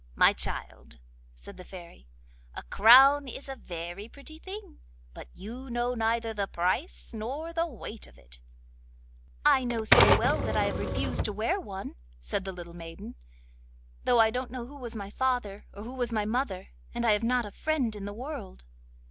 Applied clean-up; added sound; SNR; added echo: none; Typewriter; -3 dB; none.